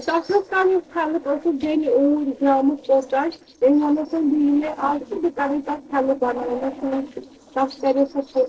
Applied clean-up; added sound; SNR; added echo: neural separator model SepFormer DNS4.